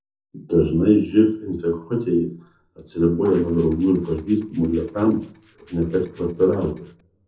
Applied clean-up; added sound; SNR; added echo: neural separator model SepFormer DNS4.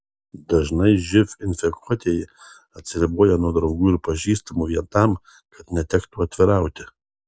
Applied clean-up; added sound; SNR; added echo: none; none; none; none.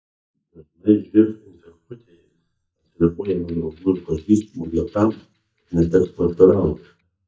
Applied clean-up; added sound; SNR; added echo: neural mask model DeepFilterNet 3.